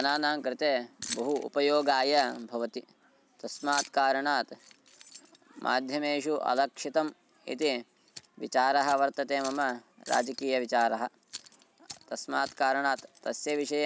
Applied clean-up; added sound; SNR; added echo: none; Keys jangling; 18 dB; none.